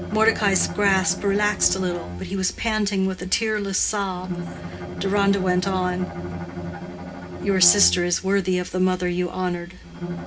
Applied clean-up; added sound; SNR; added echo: none; Bowed string instrument; 10 dB; reverberation time 0.3 s.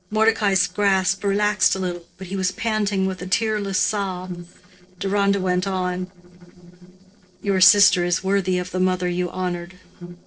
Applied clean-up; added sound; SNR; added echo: neural separator model SepFormer DNS4.